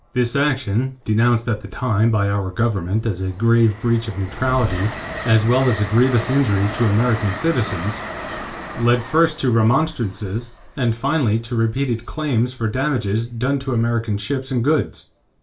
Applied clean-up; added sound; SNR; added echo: none; Train; 14 dB; reverberation time 0.2 s.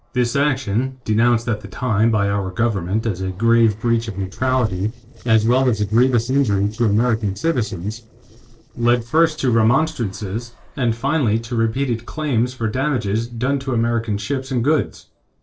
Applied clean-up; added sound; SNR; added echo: neural separator model SepFormer DNS4.